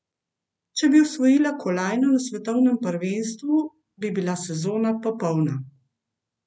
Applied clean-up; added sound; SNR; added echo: none; none; none; none.